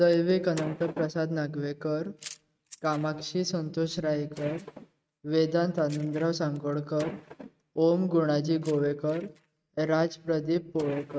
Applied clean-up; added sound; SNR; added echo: neural mask model RNNoise.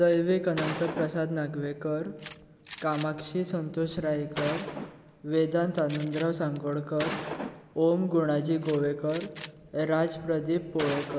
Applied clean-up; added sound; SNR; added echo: none; Gunshot, gunfire; 12 dB; none.